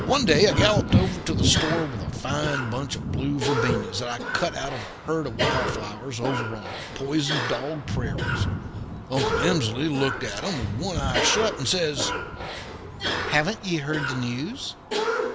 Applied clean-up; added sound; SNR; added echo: none; Cough + Thunder / Wind; 1 dB; none.